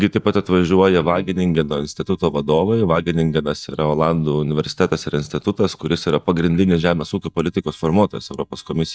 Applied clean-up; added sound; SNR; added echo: neural mask model DeepFilterNet 3.